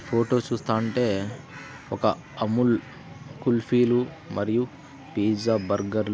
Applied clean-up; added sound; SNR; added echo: none; none; none; none.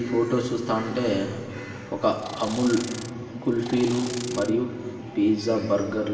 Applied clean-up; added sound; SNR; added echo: none; Insect; 13 dB; reverberation time 2.5 s.